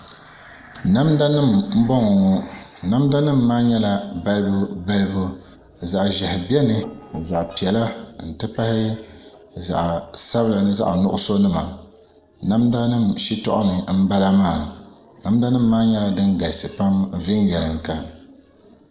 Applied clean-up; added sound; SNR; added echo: neural separator model SepFormer DNS4.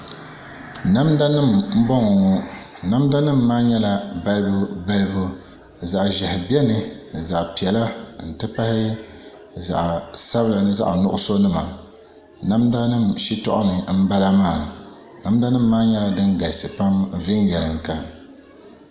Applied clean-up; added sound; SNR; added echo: none; none; none; none.